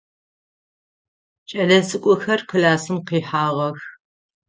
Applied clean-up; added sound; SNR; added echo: none; none; none; none.